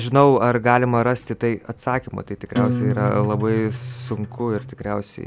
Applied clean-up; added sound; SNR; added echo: none; Acoustic guitar; 4 dB; none.